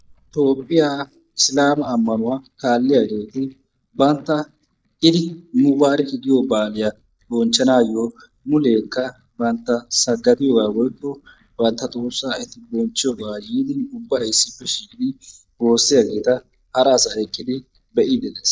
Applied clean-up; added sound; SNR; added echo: neural mask model DeepFilterNet 3.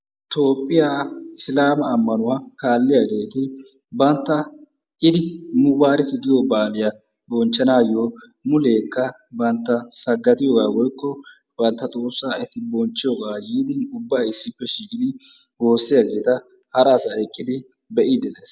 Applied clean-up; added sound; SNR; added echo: none; none; none; none.